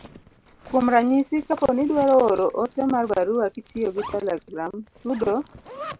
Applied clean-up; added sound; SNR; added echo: none; Zipper (clothing); 19 dB; none.